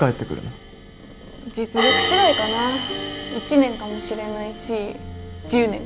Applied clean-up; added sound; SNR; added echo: none; Hi-hat; 3 dB; none.